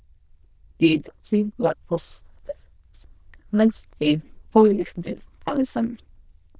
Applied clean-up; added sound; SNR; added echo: neural diffusion model UNIVERSE++.